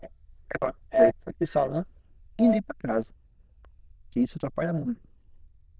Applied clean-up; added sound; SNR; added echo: neural diffusion model UNIVERSE++.